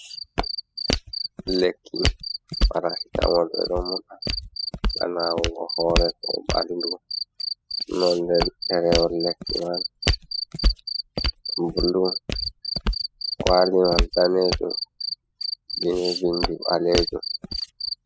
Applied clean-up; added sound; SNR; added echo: classical method spectral subtraction.